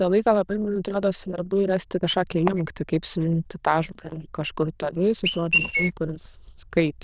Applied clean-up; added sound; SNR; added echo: neural diffusion model UNIVERSE++.